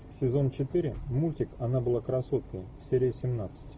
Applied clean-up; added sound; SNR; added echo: none; none; none; none.